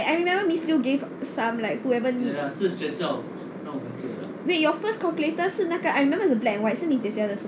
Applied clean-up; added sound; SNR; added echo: none; none; none; none.